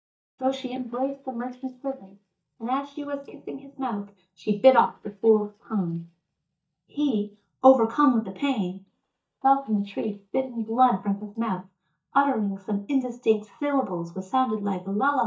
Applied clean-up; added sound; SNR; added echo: neural mask model DeepFilterNet 3.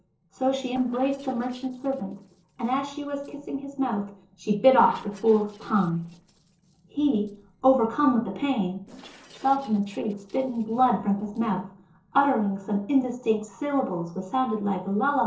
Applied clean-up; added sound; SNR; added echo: neural separator model SepFormer DNS4.